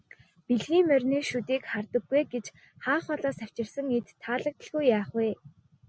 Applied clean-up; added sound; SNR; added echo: none; none; none; none.